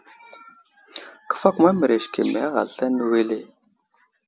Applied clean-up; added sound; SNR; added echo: none; none; none; none.